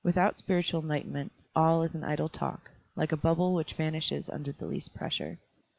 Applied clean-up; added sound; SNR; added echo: none; none; none; none.